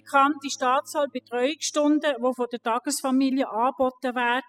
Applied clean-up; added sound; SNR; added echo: classical method spectral subtraction.